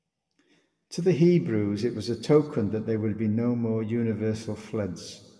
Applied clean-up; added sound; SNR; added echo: none; none; none; reverberation time 1.2 s.